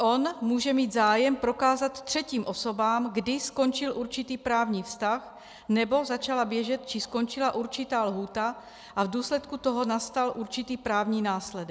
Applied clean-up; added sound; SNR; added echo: none; none; none; none.